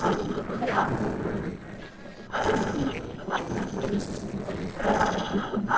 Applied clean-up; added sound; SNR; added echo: neural separator model SepFormer DNS4.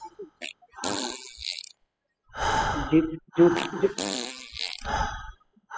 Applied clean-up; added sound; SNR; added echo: classical method spectral subtraction.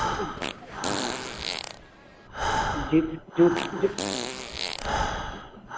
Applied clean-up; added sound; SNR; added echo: none; Fart + Breathing; 1 dB; none.